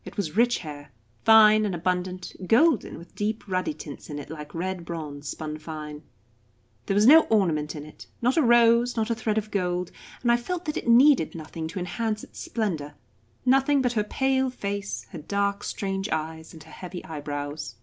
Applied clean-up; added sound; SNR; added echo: none; none; none; none.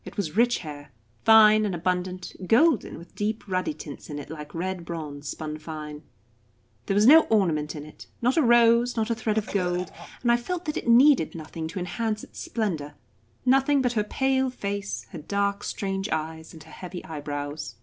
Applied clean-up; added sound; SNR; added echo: none; Cough; 13 dB; none.